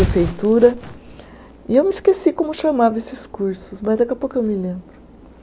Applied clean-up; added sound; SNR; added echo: none; none; none; none.